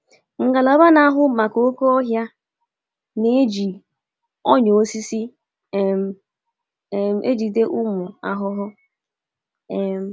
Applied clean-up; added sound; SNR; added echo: none; none; none; none.